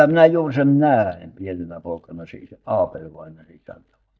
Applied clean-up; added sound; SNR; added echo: neural mask model DeepFilterNet 3.